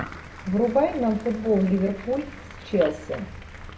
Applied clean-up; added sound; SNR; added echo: none; Applause; 20 dB; reverberation time 1.1 s.